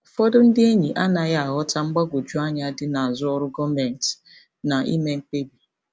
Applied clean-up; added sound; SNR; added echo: none; none; none; none.